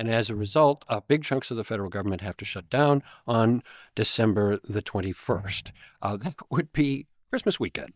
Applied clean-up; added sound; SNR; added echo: neural mask model DeepFilterNet 3.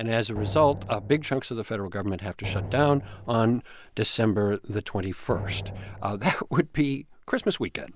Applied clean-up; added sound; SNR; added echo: none; Drum; 10 dB; none.